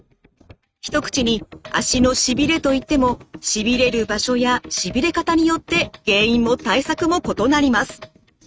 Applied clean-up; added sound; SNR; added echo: neural mask model RNNoise.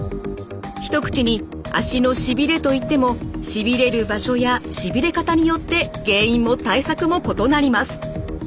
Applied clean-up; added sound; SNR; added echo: none; none; none; none.